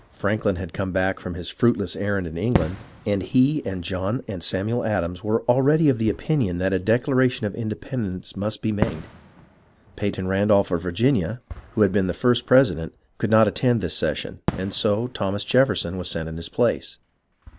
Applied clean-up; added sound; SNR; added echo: none; Fireworks; 15 dB; none.